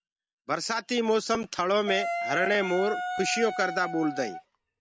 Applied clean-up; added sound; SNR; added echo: none; Wind instrument, woodwind instrument; 5 dB; none.